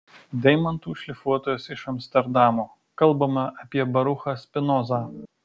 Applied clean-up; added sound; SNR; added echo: none; Organ; 14 dB; none.